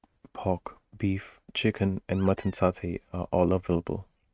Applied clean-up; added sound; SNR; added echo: neural mask model RNNoise.